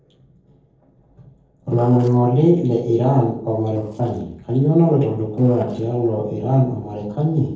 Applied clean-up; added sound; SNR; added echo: neural separator model SepFormer DNS4.